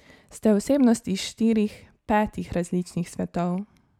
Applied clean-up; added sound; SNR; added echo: none; none; none; none.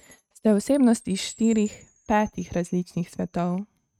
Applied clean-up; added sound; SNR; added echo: neural mask model RNNoise.